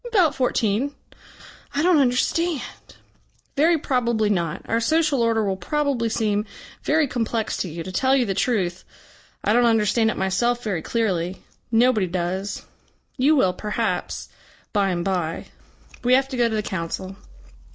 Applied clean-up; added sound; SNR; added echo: none; none; none; none.